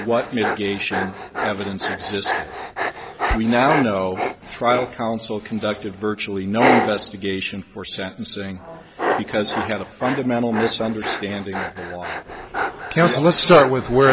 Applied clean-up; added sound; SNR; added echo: none; Dog; 5 dB; none.